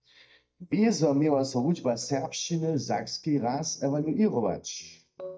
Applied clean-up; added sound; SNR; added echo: neural mask model DeepFilterNet 3.